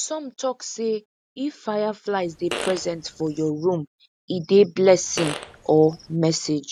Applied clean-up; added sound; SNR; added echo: none; Fart; 12 dB; none.